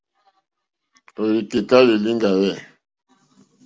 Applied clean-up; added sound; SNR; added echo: none; none; none; none.